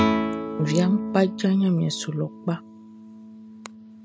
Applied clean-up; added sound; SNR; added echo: none; Guitar; 4 dB; none.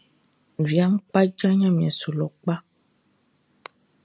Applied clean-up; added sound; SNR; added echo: none; none; none; none.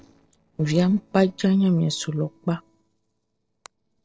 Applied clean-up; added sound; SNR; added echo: neural separator model SepFormer DNS4.